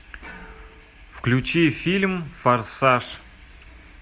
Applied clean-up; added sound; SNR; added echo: none; none; none; none.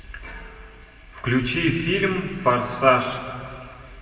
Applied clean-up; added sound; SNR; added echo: none; none; none; reverberation time 2.0 s.